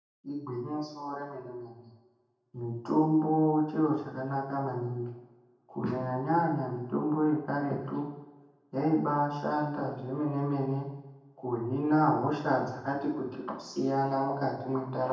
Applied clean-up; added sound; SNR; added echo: none; none; none; reverberation time 0.9 s.